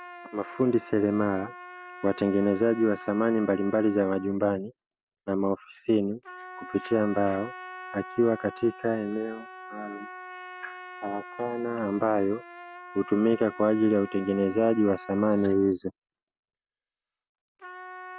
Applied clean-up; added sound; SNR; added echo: none; Trumpet; 16 dB; none.